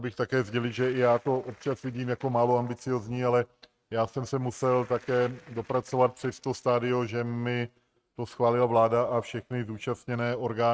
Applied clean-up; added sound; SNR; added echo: neural mask model RNNoise.